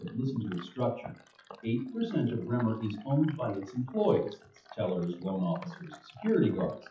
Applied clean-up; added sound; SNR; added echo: classical method WPE with log-MMSE.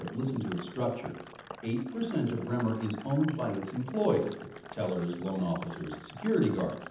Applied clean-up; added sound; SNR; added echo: none; Sink (filling or washing); 15 dB; reverberation time 0.8 s.